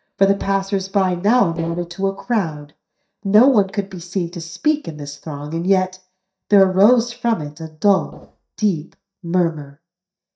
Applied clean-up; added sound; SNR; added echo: neural mask model DeepFilterNet 3.